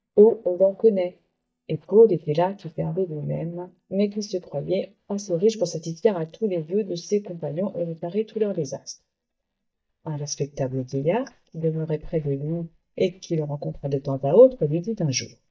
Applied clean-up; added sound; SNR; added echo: neural mask model DeepFilterNet 3.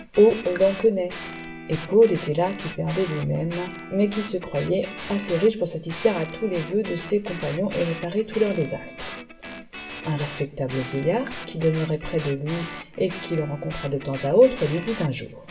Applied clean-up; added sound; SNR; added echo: none; Guitar; 13 dB; reverberation time 0.6 s.